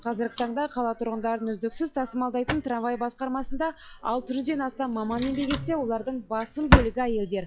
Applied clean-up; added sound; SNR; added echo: classical method log-MMSE.